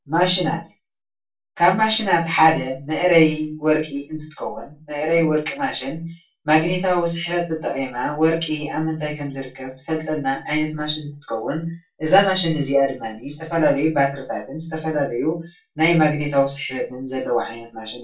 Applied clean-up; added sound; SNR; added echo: none; none; none; reverberation time 0.2 s.